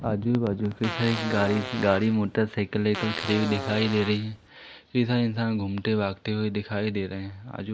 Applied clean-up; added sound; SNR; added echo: none; Fart; 9 dB; none.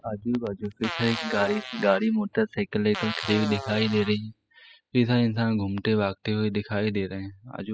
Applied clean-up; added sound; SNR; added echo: classical method spectral subtraction.